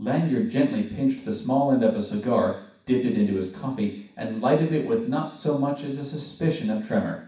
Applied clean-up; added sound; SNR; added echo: none; none; none; reverberation time 0.6 s.